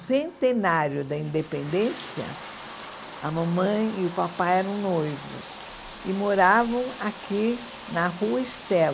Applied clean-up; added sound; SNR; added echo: none; Bathtub (filling or washing); 13 dB; none.